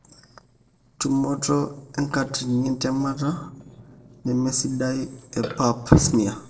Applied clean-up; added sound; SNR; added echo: neural separator model SepFormer DNS4.